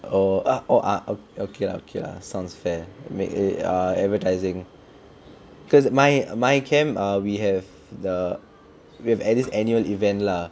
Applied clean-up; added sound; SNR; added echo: none; none; none; none.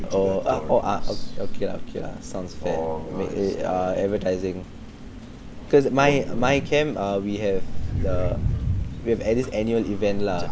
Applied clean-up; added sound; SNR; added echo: none; Crow; 3 dB; none.